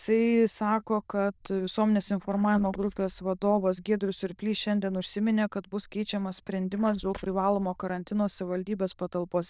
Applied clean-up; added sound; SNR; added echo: neural diffusion model UNIVERSE++.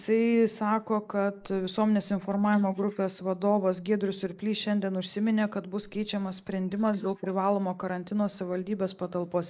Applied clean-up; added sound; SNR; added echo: neural mask model Resemble Enhance denoiser.